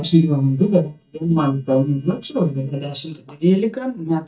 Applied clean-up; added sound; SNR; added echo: neural mask model DeepFilterNet 3.